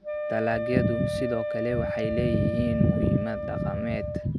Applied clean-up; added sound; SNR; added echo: none; Wind instrument, woodwind instrument; 4 dB; none.